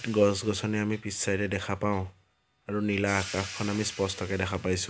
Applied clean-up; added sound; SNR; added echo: none; Hi-hat; 17 dB; none.